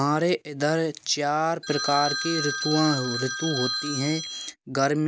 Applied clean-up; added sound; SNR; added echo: none; Telephone; 5 dB; none.